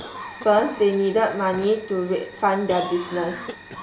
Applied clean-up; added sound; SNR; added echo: none; Cough + Fire; 14 dB; none.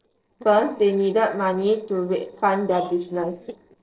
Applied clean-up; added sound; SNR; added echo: neural separator model SepFormer DNS4.